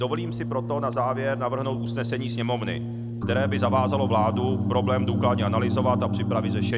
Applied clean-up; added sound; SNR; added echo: none; Organ + Brass instrument; -1 dB; none.